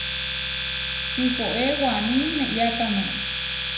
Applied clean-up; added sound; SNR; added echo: none; Domestic sounds, home sounds; -1 dB; reverberation time 0.8 s.